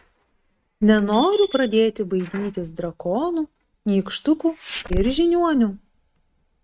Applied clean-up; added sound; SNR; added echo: neural mask model RNNoise.